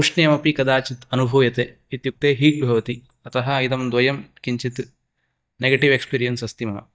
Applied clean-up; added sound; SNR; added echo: neural mask model DeepFilterNet 3.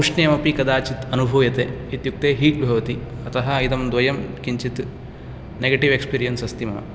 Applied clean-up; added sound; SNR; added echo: none; none; none; none.